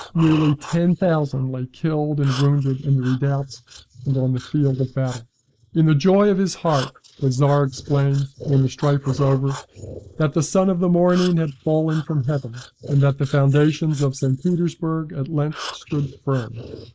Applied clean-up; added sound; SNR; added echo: neural mask model Resemble Enhance denoiser.